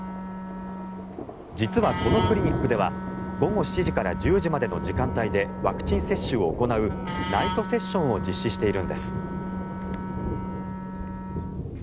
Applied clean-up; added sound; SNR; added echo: none; Thunder + Wind instrument, woodwind instrument; 2 dB; none.